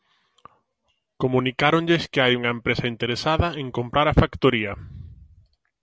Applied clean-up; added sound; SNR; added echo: none; none; none; none.